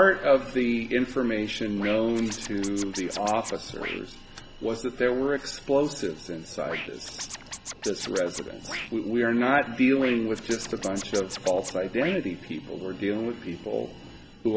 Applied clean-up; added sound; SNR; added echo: none; Scratching (performance technique); 12 dB; none.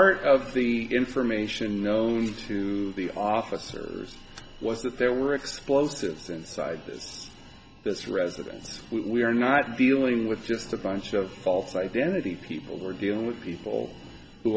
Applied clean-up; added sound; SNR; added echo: none; none; none; none.